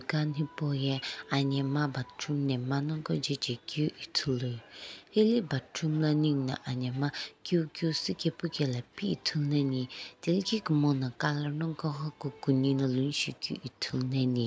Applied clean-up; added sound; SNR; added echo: none; none; none; none.